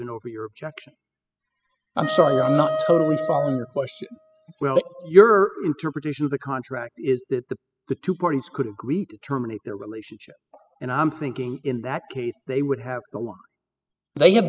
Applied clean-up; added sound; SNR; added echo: classical method spectral subtraction.